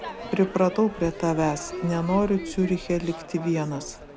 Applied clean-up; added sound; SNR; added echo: none; Crowd / Fireworks; 12 dB; none.